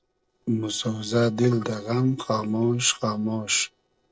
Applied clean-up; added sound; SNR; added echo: neural separator model SepFormer DNS4.